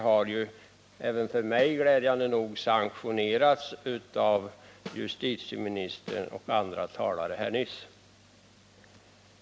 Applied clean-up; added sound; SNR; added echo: none; Snare drum; 20 dB; none.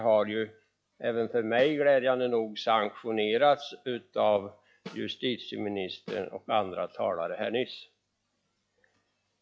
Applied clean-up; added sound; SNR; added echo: classical method log-MMSE.